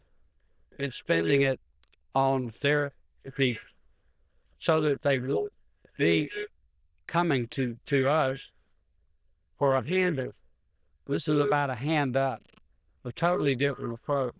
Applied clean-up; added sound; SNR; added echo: neural diffusion model UNIVERSE++.